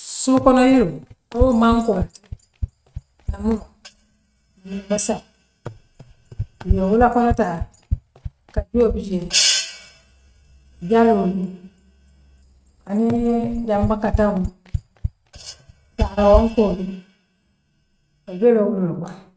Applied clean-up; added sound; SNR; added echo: neural mask model RNNoise.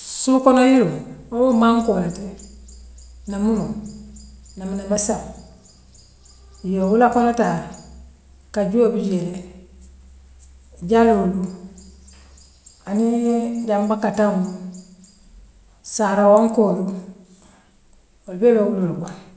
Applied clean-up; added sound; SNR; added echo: none; none; none; none.